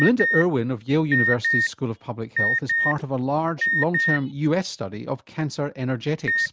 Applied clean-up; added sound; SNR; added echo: none; Alarm; 2 dB; none.